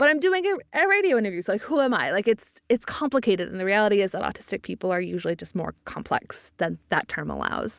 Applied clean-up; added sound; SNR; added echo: none; none; none; none.